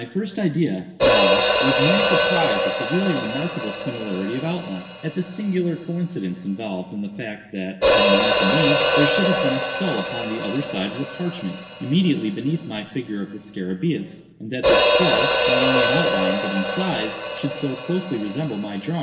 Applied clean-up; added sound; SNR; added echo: none; Hi-hat; -3 dB; reverberation time 1.1 s.